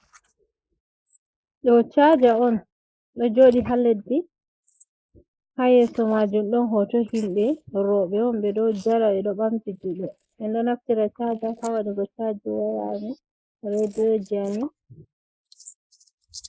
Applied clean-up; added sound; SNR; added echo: neural mask model Resemble Enhance denoiser.